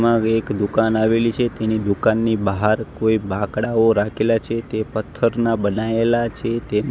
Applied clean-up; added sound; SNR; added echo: none; none; none; none.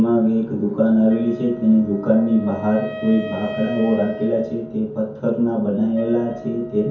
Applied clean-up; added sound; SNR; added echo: none; Wind instrument, woodwind instrument; 16 dB; reverberation time 0.6 s.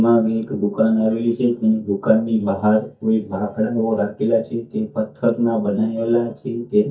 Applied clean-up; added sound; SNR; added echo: neural mask model DeepFilterNet 3.